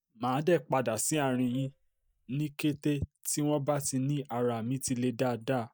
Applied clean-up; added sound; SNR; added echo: neural mask model DeepFilterNet 3.